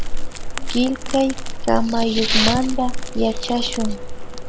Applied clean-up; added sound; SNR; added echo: none; Crackle; 0 dB; none.